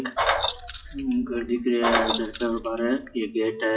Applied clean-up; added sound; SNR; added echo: classical method WPE with log-MMSE.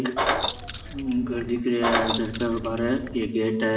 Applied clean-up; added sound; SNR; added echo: none; Keys jangling; 1 dB; reverberation time 1.3 s.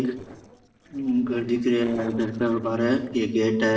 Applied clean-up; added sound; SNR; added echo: neural separator model SepFormer DNS4.